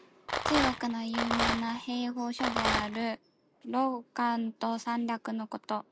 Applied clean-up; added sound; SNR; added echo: none; Rattle; -1 dB; none.